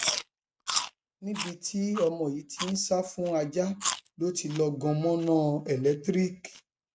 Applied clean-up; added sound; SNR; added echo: none; Chewing, mastication; 7 dB; none.